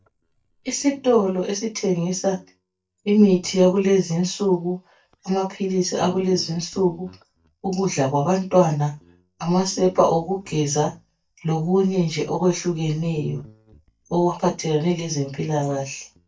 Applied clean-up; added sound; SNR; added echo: neural mask model DeepFilterNet 3.